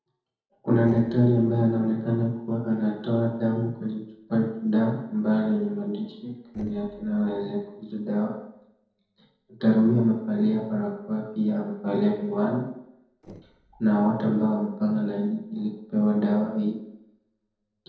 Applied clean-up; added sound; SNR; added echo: neural separator model SepFormer DNS4.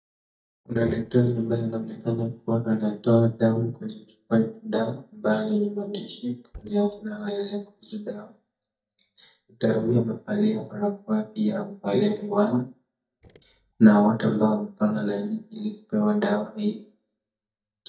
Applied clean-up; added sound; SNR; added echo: neural mask model DeepFilterNet 3.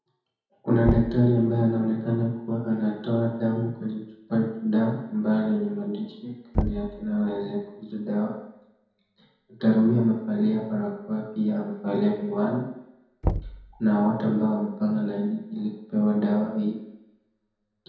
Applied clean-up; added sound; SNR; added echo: none; Knock; 8 dB; reverberation time 1.0 s.